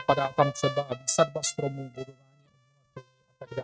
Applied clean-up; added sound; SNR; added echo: neural mask model RNNoise.